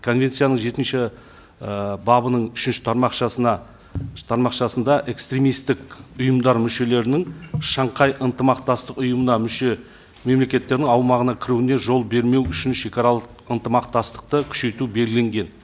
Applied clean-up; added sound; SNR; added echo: none; none; none; none.